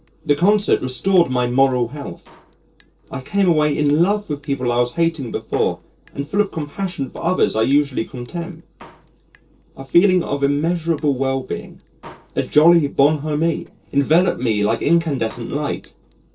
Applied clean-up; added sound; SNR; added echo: neural separator model SepFormer DNS4.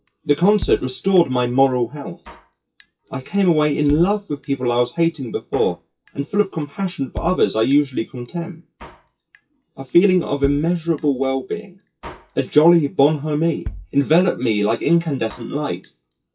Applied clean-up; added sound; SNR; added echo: classical method WPE with log-MMSE.